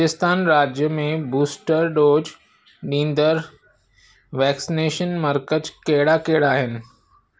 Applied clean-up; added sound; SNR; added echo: none; none; none; none.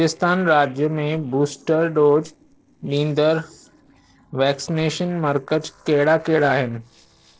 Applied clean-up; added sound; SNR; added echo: neural separator model SepFormer DNS4.